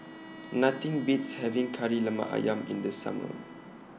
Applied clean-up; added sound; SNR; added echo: none; Bowed string instrument; 16 dB; none.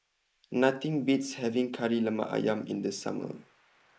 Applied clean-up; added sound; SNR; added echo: neural mask model Resemble Enhance denoiser.